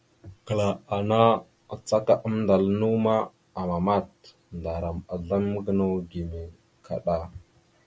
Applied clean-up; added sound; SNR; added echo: none; none; none; none.